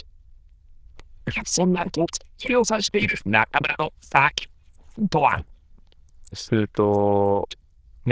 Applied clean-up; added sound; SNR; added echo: neural diffusion model UNIVERSE++.